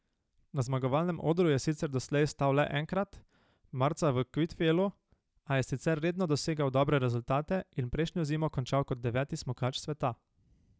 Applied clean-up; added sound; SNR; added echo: none; none; none; none.